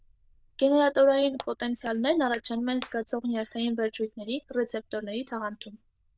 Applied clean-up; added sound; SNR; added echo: neural diffusion model UNIVERSE++.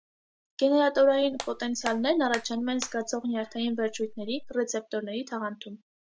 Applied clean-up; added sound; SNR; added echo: none; Hands; 14 dB; none.